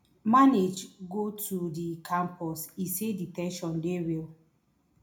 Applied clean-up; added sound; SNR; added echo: none; none; none; reverberation time 0.3 s.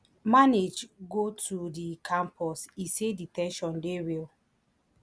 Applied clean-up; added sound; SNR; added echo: none; none; none; none.